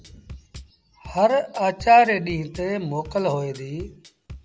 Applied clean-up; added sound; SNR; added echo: none; Bass drum / Drum kit; 20 dB; none.